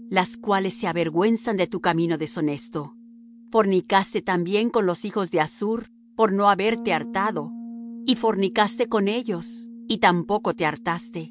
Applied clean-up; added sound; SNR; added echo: none; Bass guitar; 16 dB; none.